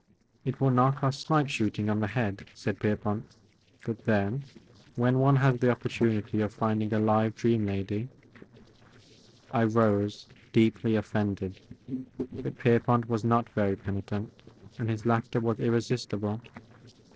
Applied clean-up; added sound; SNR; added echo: neural separator model SepFormer DNS4.